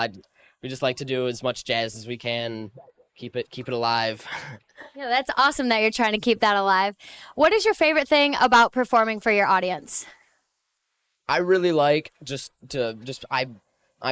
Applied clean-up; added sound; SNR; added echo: neural mask model Resemble Enhance denoiser.